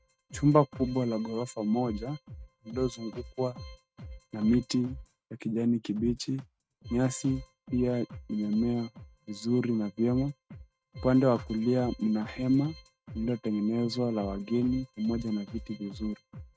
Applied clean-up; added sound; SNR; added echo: neural mask model RNNoise.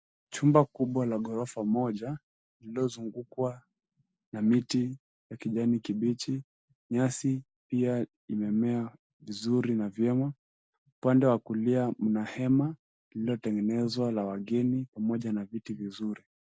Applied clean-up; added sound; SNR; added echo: none; none; none; none.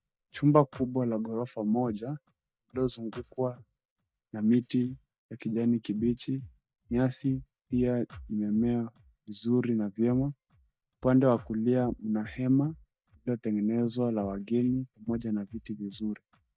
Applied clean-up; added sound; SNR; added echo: neural mask model DeepFilterNet 3.